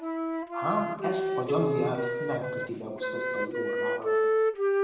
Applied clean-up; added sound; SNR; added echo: none; Wind instrument, woodwind instrument; -5 dB; reverberation time 1.1 s.